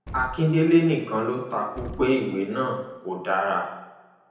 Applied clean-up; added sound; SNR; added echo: none; Explosion; 17 dB; reverberation time 0.9 s.